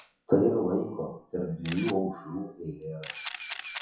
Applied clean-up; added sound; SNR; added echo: classical method WPE with log-MMSE.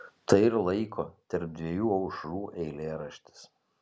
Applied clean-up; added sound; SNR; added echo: none; none; none; none.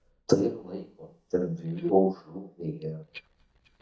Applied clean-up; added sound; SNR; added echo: neural mask model DeepFilterNet 3.